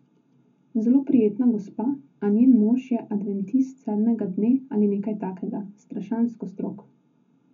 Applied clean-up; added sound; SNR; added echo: none; none; none; reverberation time 0.3 s.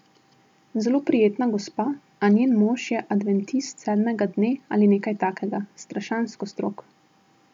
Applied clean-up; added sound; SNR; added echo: none; none; none; none.